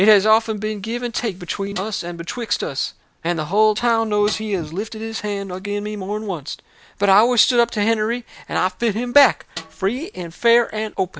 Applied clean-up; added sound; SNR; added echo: none; Snare drum; 18 dB; none.